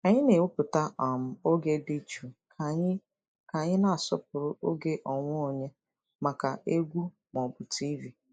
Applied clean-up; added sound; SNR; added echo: neural mask model Resemble Enhance denoiser.